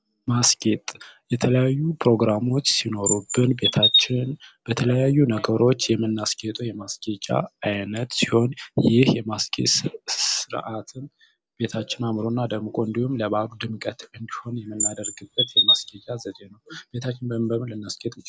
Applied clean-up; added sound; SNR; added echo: none; Chirp, tweet; -1 dB; none.